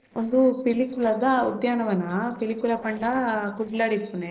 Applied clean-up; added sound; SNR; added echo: neural separator model SepFormer DNS4.